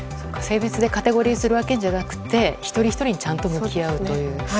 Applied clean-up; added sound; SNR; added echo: none; none; none; none.